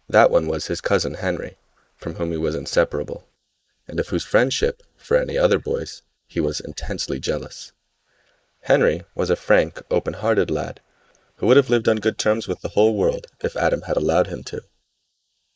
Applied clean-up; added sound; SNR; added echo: neural mask model Resemble Enhance denoiser.